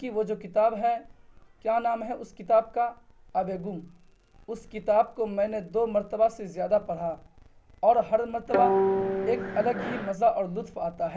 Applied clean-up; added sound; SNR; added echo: none; Guitar; -1 dB; none.